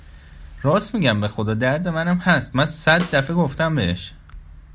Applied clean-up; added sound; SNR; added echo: none; Snare drum; 19 dB; none.